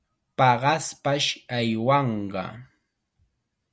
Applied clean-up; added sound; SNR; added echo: none; none; none; none.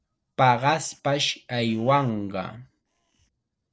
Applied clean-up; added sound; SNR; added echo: neural separator model SepFormer DNS4.